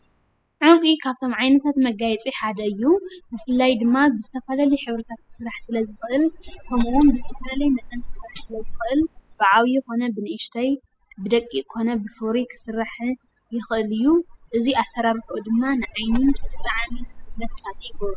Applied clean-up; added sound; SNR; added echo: classical method spectral subtraction.